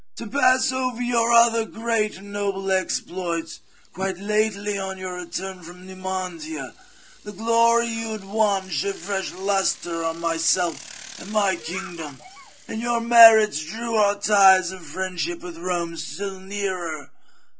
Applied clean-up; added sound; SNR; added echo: none; Bicycle; 19 dB; none.